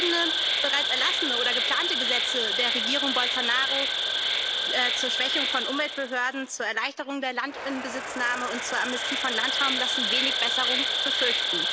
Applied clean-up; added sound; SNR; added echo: none; Insect; -3 dB; none.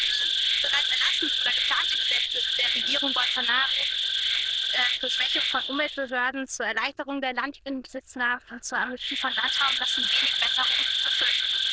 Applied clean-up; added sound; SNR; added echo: neural diffusion model UNIVERSE++.